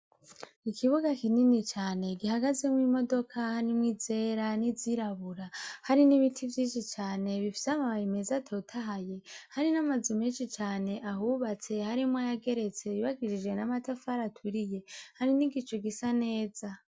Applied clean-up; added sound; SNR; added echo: none; none; none; none.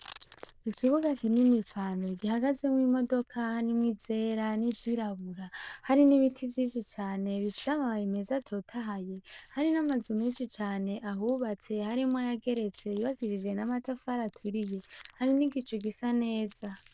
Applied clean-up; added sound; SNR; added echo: neural diffusion model UNIVERSE++.